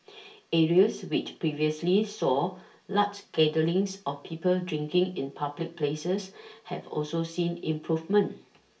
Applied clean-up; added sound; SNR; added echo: none; none; none; reverberation time 0.3 s.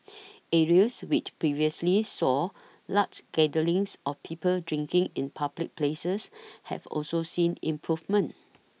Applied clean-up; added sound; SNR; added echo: none; none; none; none.